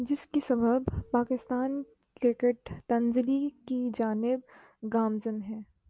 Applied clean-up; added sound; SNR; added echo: none; none; none; none.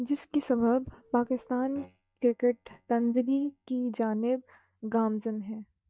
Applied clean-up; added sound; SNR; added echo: neural mask model DeepFilterNet 3.